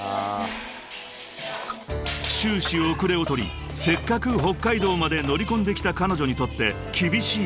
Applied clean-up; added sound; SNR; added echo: none; Coin (dropping); 17 dB; none.